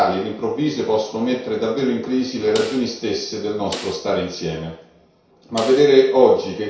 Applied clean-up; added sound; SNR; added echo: none; Snare drum; 17 dB; reverberation time 0.6 s.